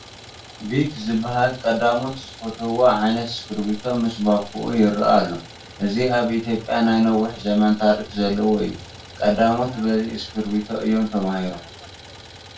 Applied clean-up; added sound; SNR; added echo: none; Idling; 19 dB; reverberation time 0.2 s.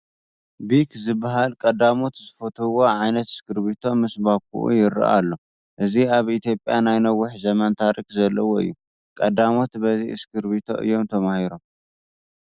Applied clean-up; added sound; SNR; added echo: none; none; none; none.